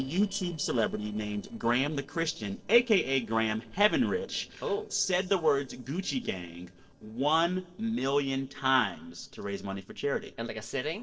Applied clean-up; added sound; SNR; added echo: neural separator model SepFormer DNS4.